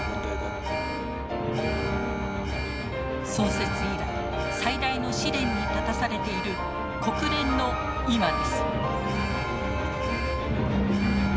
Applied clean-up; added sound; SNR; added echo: none; Alarm; 7 dB; none.